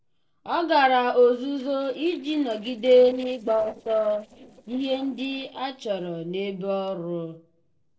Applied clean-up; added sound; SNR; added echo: neural separator model SepFormer DNS4.